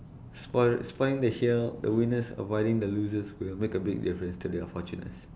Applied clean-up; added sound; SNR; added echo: none; none; none; none.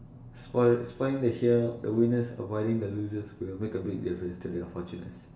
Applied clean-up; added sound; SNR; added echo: none; none; none; reverberation time 0.6 s.